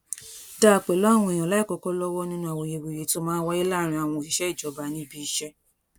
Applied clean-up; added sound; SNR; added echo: none; none; none; none.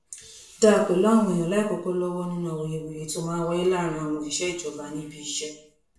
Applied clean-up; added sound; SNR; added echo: none; none; none; reverberation time 0.5 s.